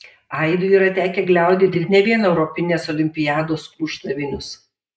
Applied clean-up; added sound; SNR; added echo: neural mask model Resemble Enhance denoiser.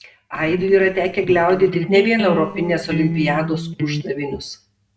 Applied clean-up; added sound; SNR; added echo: neural separator model SepFormer DNS4.